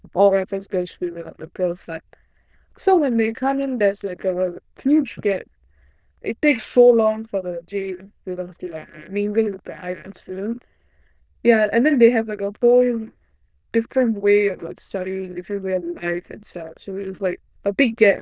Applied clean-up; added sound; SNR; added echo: neural diffusion model UNIVERSE++.